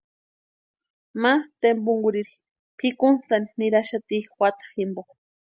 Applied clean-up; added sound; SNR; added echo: none; none; none; none.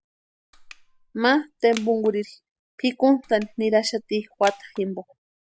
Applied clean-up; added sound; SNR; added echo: none; Crushing; 20 dB; none.